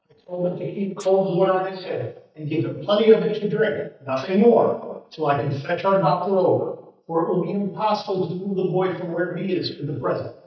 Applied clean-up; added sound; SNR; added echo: neural mask model DeepFilterNet 3.